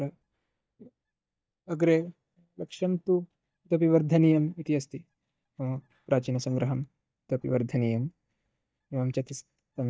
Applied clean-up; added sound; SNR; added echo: neural mask model DeepFilterNet 3.